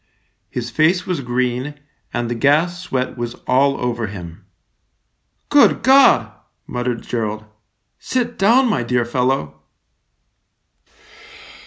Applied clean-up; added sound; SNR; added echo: none; none; none; none.